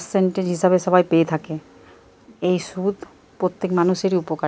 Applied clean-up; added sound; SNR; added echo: none; none; none; none.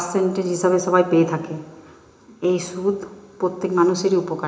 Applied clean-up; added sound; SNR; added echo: none; none; none; reverberation time 0.8 s.